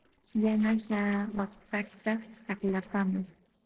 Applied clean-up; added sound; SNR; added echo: neural separator model SepFormer DNS4.